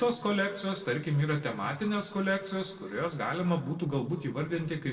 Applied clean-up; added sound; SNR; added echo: neural separator model SepFormer DNS4.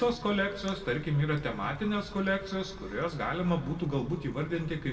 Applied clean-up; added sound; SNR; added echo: none; Chewing, mastication; 16 dB; reverberation time 1.6 s.